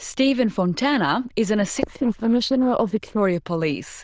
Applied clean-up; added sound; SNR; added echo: neural diffusion model UNIVERSE++.